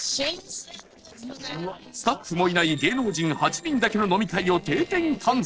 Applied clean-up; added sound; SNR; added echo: neural separator model SepFormer DNS4.